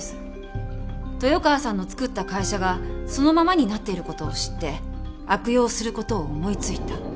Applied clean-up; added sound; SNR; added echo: none; none; none; none.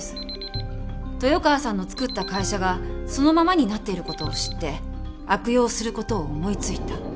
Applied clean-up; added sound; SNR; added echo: none; Alarm; 15 dB; none.